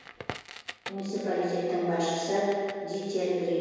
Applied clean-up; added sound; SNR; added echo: none; Crackle; 16 dB; reverberation time 1.9 s.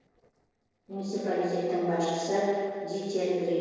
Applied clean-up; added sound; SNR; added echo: neural separator model SepFormer DNS4.